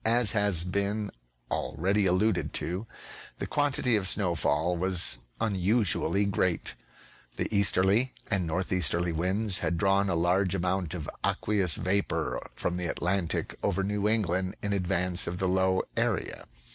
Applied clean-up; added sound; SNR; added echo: none; none; none; none.